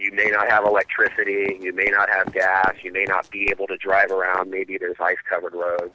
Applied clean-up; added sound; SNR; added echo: none; Run; 18 dB; none.